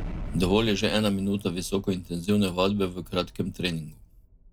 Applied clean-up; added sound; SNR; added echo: none; Explosion; 13 dB; none.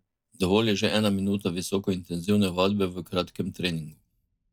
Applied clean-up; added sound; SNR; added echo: neural mask model DeepFilterNet 3.